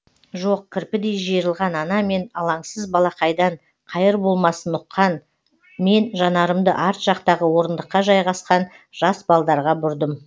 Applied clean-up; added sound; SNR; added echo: none; none; none; none.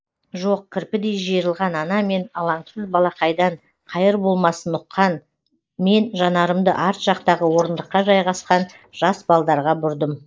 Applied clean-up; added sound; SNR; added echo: neural mask model Resemble Enhance denoiser.